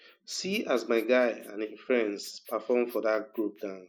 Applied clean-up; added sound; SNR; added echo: neural mask model Resemble Enhance denoiser.